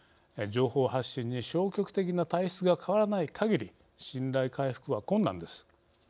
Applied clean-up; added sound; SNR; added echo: none; none; none; none.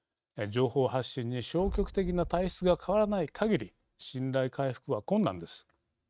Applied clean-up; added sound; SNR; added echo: neural mask model RNNoise.